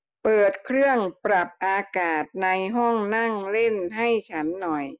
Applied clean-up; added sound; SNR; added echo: neural mask model Resemble Enhance denoiser.